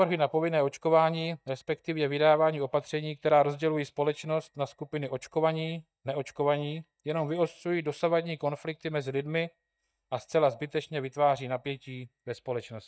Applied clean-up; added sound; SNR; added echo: neural mask model DeepFilterNet 3.